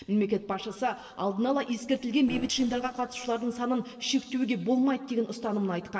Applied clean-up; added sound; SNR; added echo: neural separator model SepFormer DNS4.